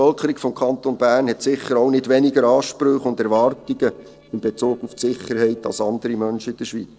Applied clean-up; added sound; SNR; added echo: neural separator model SepFormer DNS4.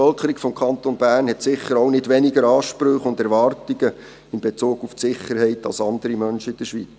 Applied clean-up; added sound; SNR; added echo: none; none; none; none.